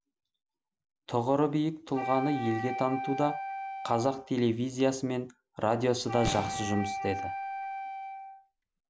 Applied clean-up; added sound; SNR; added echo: none; Boom + Wind instrument, woodwind instrument; 6 dB; none.